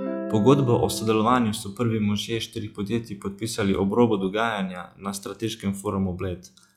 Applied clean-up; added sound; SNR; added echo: classical method log-MMSE.